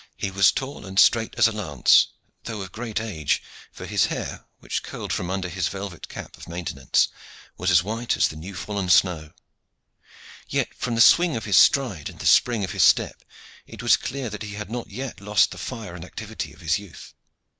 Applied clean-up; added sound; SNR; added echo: neural mask model Resemble Enhance denoiser.